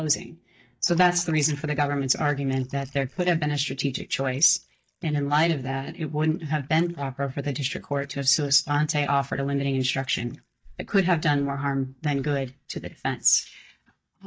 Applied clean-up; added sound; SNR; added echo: neural mask model DeepFilterNet 3.